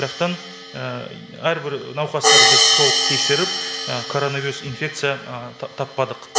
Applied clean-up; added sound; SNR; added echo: none; Hi-hat; -4 dB; none.